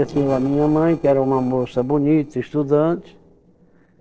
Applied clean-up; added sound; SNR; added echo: neural separator model SepFormer DNS4.